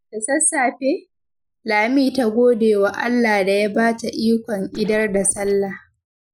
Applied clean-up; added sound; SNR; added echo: neural mask model Resemble Enhance denoiser.